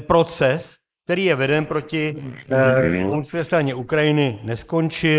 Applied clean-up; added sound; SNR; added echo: neural mask model Resemble Enhance denoiser.